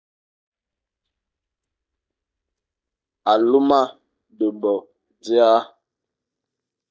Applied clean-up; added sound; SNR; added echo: neural mask model DeepFilterNet 3.